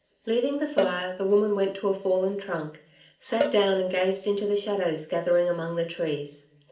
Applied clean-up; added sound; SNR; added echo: none; Cowbell; 10 dB; reverberation time 0.4 s.